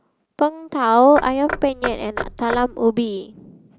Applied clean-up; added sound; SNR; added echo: none; Knock / Wood; 10 dB; none.